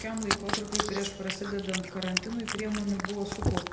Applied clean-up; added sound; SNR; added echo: none; Cat; 1 dB; reverberation time 0.8 s.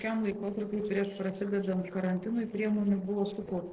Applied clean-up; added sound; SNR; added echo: neural separator model SepFormer DNS4.